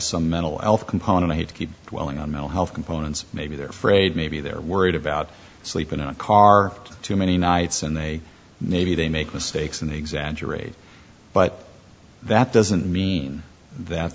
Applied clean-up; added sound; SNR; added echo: none; none; none; none.